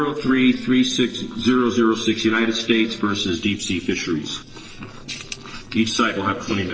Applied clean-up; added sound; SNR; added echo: neural separator model SepFormer DNS4.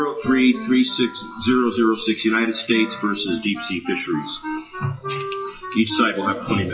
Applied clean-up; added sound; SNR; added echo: classical method WPE with log-MMSE.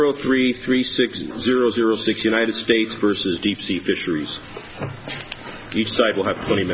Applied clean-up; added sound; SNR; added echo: none; none; none; none.